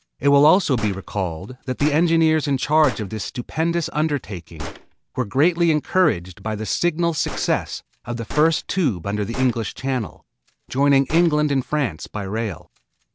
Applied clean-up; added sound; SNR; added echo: none; Gunshot, gunfire; 16 dB; none.